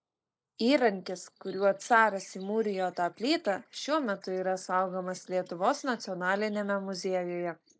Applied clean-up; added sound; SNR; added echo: neural mask model Resemble Enhance denoiser.